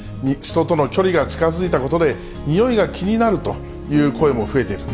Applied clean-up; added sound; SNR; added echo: none; none; none; none.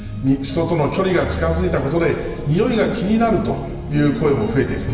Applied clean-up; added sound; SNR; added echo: none; none; none; reverberation time 1.3 s.